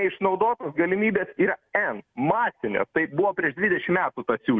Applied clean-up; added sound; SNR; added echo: none; none; none; none.